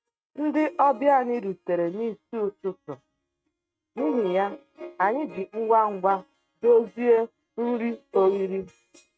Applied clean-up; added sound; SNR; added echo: neural mask model RNNoise.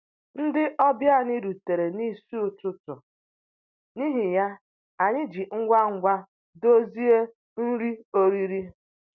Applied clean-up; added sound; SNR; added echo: none; none; none; none.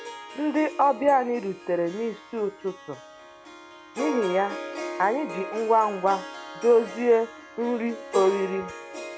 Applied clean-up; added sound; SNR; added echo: none; Harp; 11 dB; none.